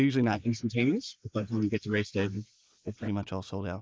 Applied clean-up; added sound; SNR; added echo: neural mask model Resemble Enhance denoiser.